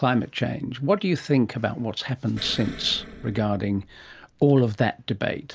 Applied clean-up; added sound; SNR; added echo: none; Explosion; 18 dB; none.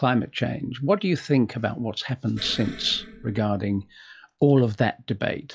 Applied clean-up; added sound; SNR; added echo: classical method log-MMSE.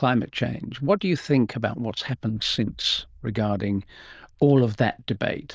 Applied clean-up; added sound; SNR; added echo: neural diffusion model UNIVERSE++.